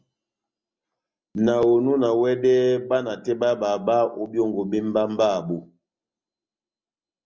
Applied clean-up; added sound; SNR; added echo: none; none; none; none.